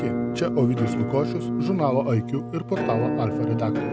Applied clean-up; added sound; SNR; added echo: none; Musical instrument; 1 dB; none.